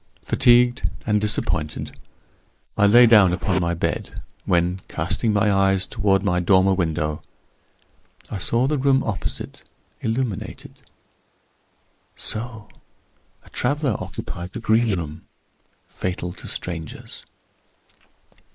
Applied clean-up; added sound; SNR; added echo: neural mask model Resemble Enhance denoiser.